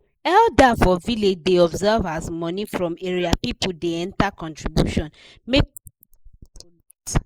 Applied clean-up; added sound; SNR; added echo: neural mask model Resemble Enhance denoiser.